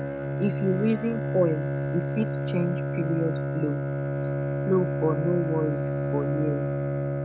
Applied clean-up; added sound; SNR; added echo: none; Bowed string instrument; -1 dB; none.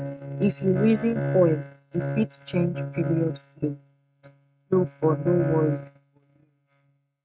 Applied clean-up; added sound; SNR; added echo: neural mask model RNNoise.